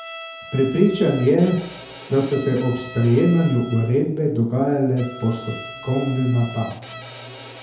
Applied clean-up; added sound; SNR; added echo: none; Bowed string instrument; 17 dB; reverberation time 2.1 s.